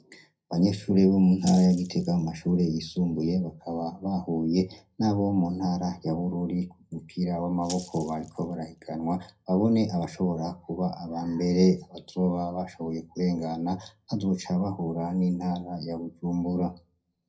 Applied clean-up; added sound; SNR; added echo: none; Rattle (instrument); 19 dB; reverberation time 0.4 s.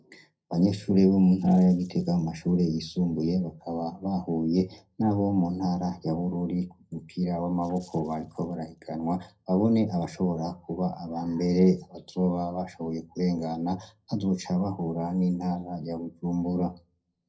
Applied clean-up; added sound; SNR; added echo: neural separator model SepFormer DNS4.